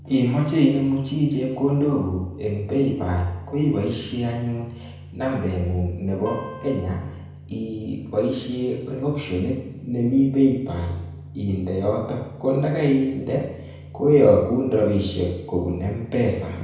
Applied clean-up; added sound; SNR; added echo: none; Acoustic guitar; 16 dB; reverberation time 0.9 s.